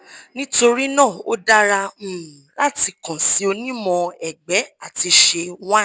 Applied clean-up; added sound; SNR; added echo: none; none; none; none.